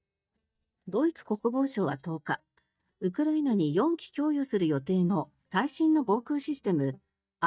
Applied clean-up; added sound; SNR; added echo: neural mask model DeepFilterNet 3.